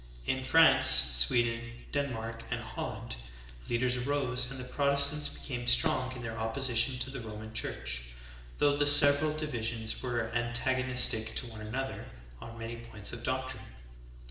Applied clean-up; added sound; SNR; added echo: none; Fireworks; 15 dB; reverberation time 1.0 s.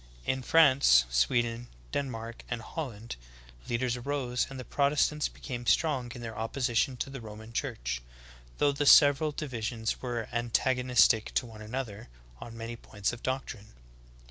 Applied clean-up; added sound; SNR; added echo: none; none; none; none.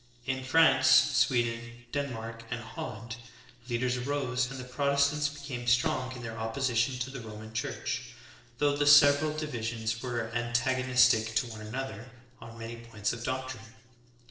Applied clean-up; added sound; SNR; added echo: neural separator model SepFormer DNS4.